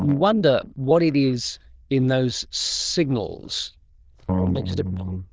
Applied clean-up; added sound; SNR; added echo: neural diffusion model UNIVERSE++.